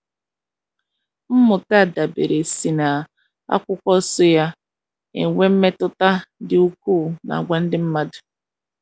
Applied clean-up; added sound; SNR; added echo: none; none; none; none.